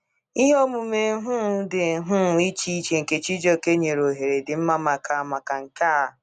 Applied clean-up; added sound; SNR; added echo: none; none; none; none.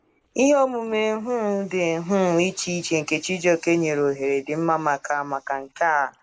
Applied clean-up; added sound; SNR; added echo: neural mask model Resemble Enhance denoiser.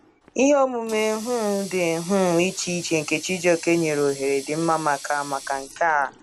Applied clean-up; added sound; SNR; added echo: none; Water tap, faucet; 17 dB; none.